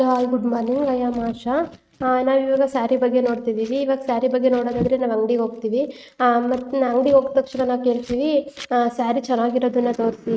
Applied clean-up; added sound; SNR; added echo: neural mask model RNNoise.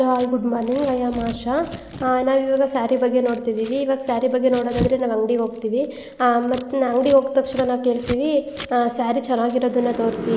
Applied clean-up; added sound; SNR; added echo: none; Scissors; 17 dB; none.